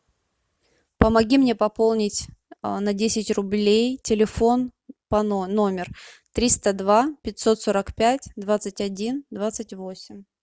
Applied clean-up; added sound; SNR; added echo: none; none; none; none.